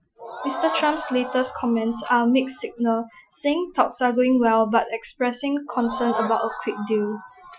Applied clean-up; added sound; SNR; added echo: classical method Wiener filter.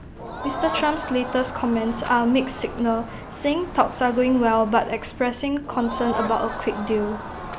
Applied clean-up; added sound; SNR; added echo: none; Crowd; 10 dB; none.